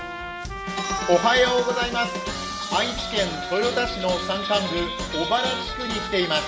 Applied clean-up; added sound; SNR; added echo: none; Trumpet; 9 dB; reverberation time 0.7 s.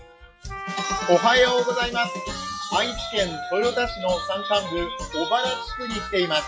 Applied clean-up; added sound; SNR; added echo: classical method WPE with log-MMSE.